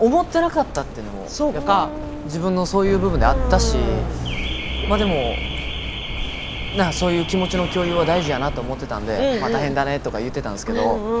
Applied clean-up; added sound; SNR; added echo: none; Alarm / Car; 4 dB; none.